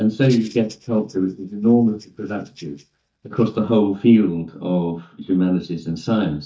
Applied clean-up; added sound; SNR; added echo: neural mask model DeepFilterNet 3.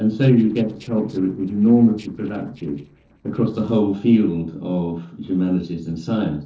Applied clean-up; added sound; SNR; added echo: neural separator model SepFormer DNS4.